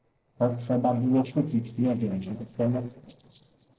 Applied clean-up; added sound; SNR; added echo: neural separator model SepFormer DNS4.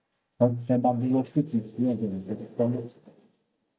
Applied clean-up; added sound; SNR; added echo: neural mask model DeepFilterNet 3.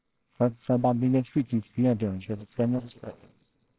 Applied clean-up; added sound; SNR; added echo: neural separator model SepFormer WHAMR!.